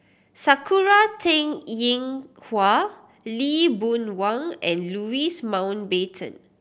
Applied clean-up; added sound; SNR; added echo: none; none; none; none.